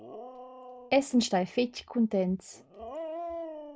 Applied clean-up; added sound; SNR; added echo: none; Dog; 12 dB; none.